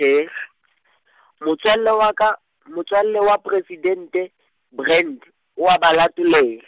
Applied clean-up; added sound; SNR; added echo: none; none; none; none.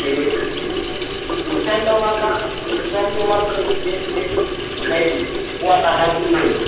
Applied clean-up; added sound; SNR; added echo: none; Sink (filling or washing) / Water tap, faucet; 3 dB; reverberation time 1.2 s.